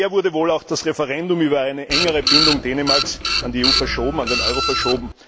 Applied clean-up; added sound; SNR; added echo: none; Printer; -1 dB; none.